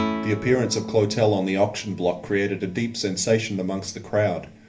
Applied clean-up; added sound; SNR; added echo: none; Guitar; 11 dB; reverberation time 0.3 s.